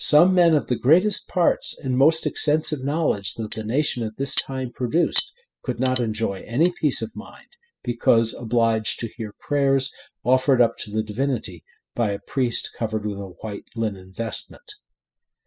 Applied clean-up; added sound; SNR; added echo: classical method spectral subtraction.